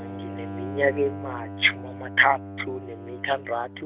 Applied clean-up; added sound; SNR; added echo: none; Bowed string instrument; 9 dB; none.